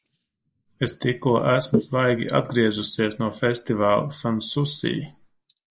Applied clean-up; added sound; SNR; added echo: neural mask model Resemble Enhance denoiser.